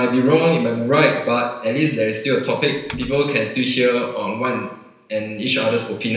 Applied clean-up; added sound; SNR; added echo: none; Typing; 14 dB; reverberation time 0.9 s.